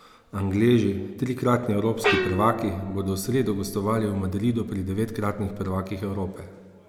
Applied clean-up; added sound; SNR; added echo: none; Gong; 7 dB; none.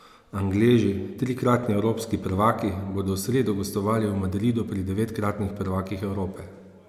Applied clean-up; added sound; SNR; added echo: none; none; none; none.